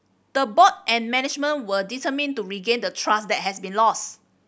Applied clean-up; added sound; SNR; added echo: none; none; none; none.